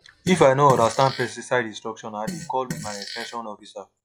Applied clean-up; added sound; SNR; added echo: classical method log-MMSE.